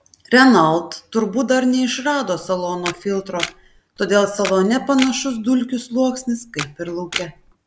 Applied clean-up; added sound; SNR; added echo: none; Camera; 13 dB; none.